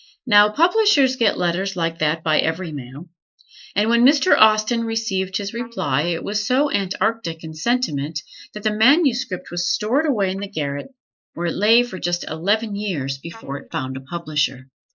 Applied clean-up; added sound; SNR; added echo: neural mask model Resemble Enhance denoiser.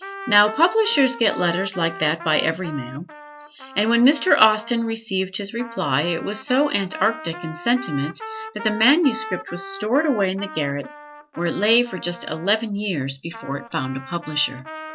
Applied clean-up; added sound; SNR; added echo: none; Trumpet; 14 dB; none.